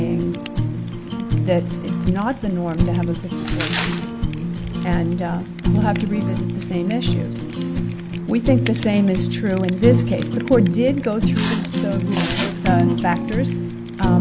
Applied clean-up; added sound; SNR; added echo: none; Fire; -1 dB; none.